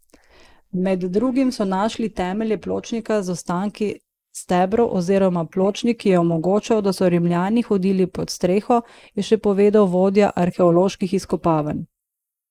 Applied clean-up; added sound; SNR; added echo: neural mask model Resemble Enhance denoiser.